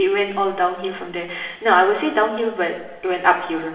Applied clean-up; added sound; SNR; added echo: none; none; none; reverberation time 1.1 s.